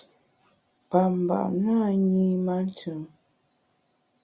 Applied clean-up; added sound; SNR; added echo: none; none; none; none.